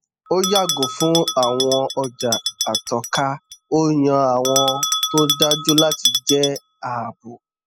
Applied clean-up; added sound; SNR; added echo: classical method spectral subtraction.